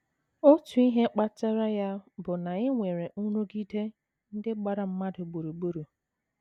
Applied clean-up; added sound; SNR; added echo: none; none; none; none.